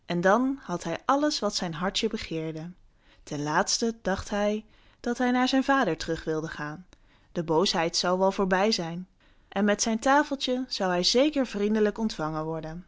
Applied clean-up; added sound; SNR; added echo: none; none; none; none.